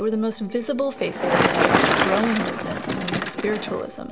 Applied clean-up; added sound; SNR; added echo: none; Bicycle; -2 dB; reverberation time 1.1 s.